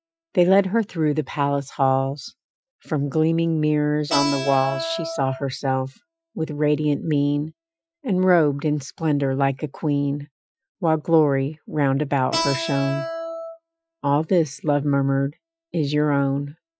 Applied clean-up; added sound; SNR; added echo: classical method Wiener filter.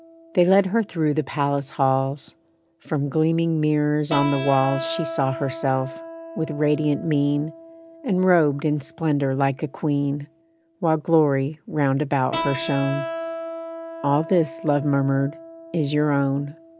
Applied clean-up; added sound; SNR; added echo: none; Keyboard (musical); 12 dB; none.